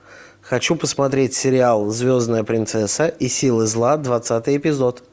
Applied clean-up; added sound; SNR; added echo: none; none; none; none.